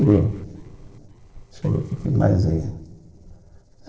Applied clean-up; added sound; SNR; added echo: neural separator model SepFormer DNS4.